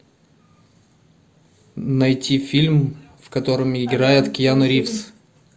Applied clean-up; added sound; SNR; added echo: none; none; none; none.